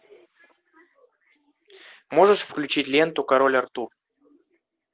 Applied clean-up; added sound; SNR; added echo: none; none; none; none.